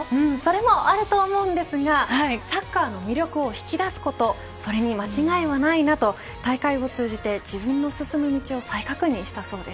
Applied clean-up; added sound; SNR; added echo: none; none; none; none.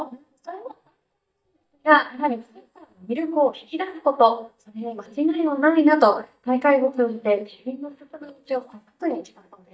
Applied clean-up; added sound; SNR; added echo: neural mask model DeepFilterNet 3.